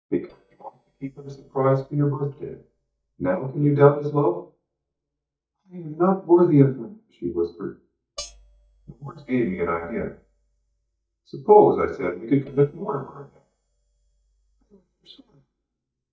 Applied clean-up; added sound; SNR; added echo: neural mask model DeepFilterNet 3.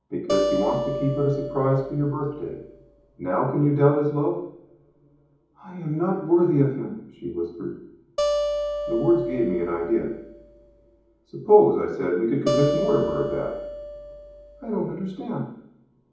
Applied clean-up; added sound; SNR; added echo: none; Acoustic guitar; 5 dB; reverberation time 1.2 s.